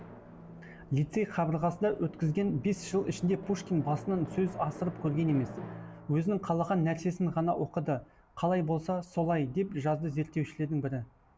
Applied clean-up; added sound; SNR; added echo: none; Drum; 16 dB; none.